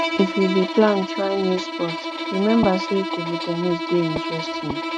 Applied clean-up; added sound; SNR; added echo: none; Bowed string instrument; 5 dB; none.